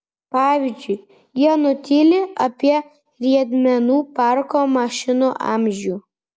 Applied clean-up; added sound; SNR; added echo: none; none; none; none.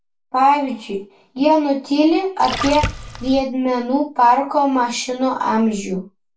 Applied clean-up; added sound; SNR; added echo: none; Splash, splatter; 7 dB; reverberation time 0.2 s.